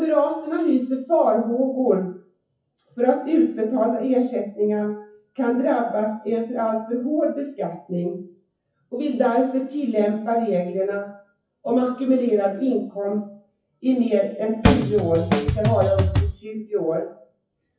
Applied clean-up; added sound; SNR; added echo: classical method WPE with log-MMSE.